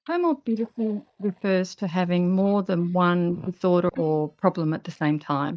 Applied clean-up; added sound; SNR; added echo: neural mask model DeepFilterNet 3.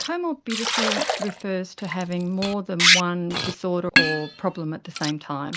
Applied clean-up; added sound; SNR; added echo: none; Liquid; -2 dB; none.